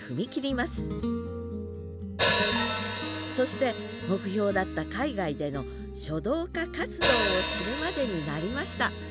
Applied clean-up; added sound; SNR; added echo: none; Hi-hat; -1 dB; none.